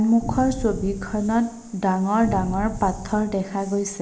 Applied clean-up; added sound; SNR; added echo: none; Boom; 11 dB; none.